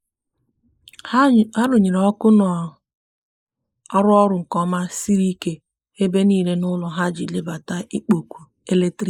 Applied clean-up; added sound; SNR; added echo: neural mask model Resemble Enhance denoiser.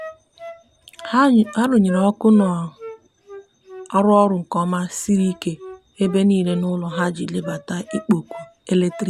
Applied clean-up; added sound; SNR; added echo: none; Wind instrument, woodwind instrument; 18 dB; none.